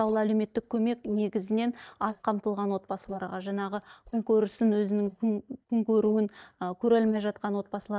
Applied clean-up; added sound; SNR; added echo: neural mask model DeepFilterNet 3.